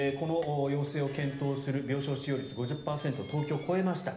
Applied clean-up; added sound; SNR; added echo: none; Squeak; 19 dB; reverberation time 1.0 s.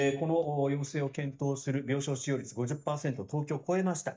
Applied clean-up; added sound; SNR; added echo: neural mask model DeepFilterNet 3.